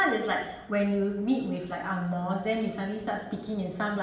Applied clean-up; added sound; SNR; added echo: none; none; none; reverberation time 0.8 s.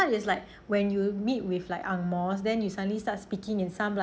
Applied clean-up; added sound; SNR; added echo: none; none; none; none.